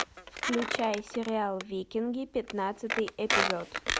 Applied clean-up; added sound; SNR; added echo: none; Squeak; 2 dB; none.